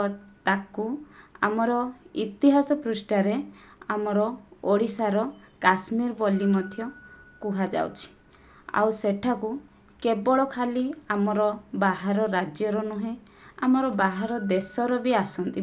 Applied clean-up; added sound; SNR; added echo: none; Doorbell; 20 dB; none.